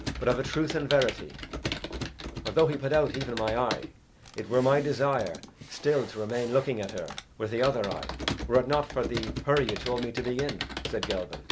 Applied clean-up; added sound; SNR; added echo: none; Computer keyboard; 8 dB; none.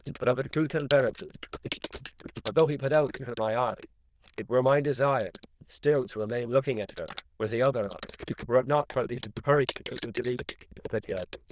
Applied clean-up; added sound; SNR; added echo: neural diffusion model UNIVERSE++.